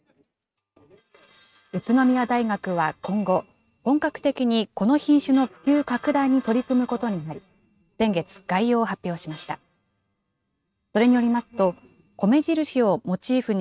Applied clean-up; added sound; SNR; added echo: neural mask model RNNoise.